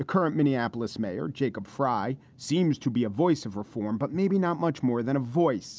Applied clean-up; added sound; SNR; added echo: none; none; none; none.